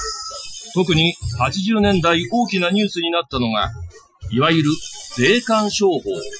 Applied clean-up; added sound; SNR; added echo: classical method Wiener filter.